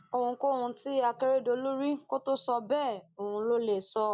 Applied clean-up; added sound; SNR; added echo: none; none; none; none.